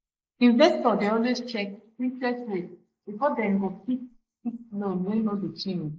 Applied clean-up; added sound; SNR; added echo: neural mask model Resemble Enhance denoiser.